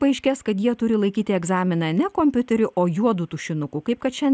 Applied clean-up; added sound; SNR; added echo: none; none; none; none.